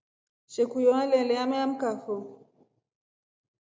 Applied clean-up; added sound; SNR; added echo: none; none; none; none.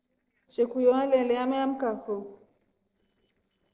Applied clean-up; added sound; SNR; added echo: neural separator model SepFormer DNS4.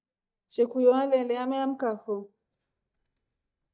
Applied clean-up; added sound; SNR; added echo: neural mask model DeepFilterNet 3.